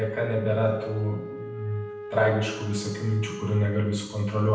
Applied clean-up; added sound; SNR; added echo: none; Wind instrument, woodwind instrument; 12 dB; reverberation time 0.9 s.